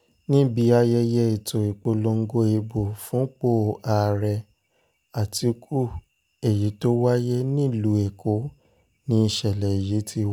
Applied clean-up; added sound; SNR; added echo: none; none; none; none.